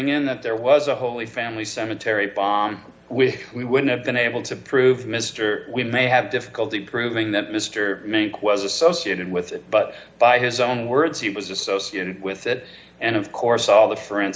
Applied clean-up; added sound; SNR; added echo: none; none; none; none.